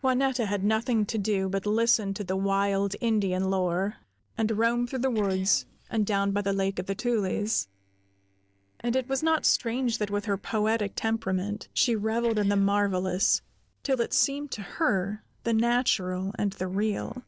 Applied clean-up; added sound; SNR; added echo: neural separator model SepFormer DNS4.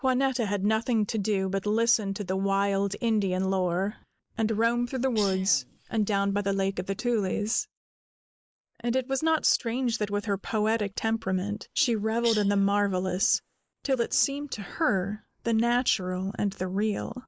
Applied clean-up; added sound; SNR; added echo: neural mask model Resemble Enhance denoiser.